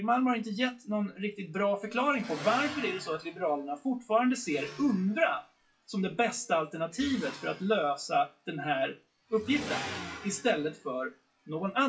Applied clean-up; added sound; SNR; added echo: classical method WPE with log-MMSE.